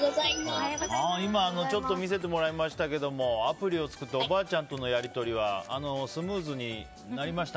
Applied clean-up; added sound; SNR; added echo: none; none; none; none.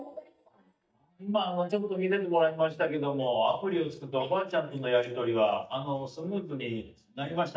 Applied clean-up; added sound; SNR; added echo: neural mask model DeepFilterNet 3.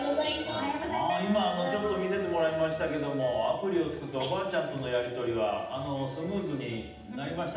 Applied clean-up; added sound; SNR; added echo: none; Wind instrument, woodwind instrument; 10 dB; reverberation time 0.8 s.